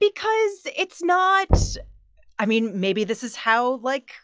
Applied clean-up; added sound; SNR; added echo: classical method log-MMSE.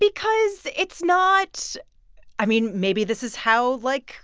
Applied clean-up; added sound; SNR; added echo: none; none; none; none.